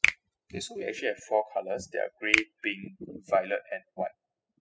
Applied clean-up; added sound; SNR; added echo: classical method spectral subtraction.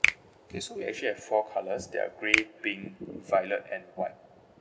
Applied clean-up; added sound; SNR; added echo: none; Finger snapping; 2 dB; none.